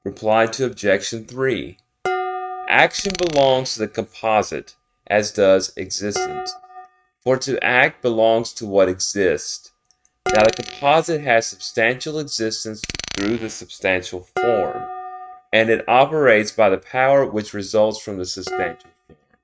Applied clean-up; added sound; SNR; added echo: neural mask model RNNoise.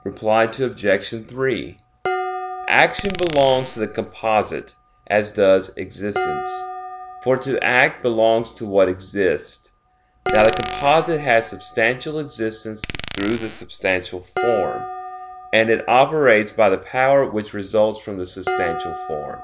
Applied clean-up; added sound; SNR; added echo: none; Glass + Dishes, pots, and pans; 11 dB; none.